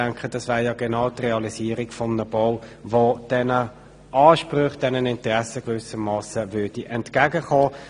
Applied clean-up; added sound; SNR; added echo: none; none; none; none.